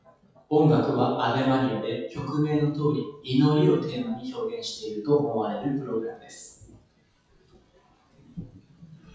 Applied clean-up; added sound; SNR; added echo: classical method WPE with log-MMSE.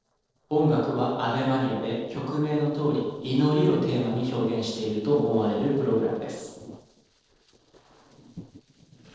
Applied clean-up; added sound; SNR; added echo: neural separator model SepFormer DNS4.